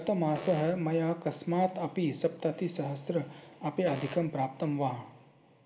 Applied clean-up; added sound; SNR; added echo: none; Fart; 12 dB; reverberation time 1.6 s.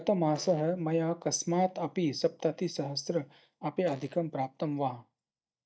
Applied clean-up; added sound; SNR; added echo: neural mask model DeepFilterNet 3.